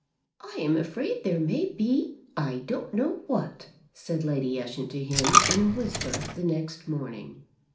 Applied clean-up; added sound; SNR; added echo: none; Coin (dropping); 0 dB; reverberation time 0.4 s.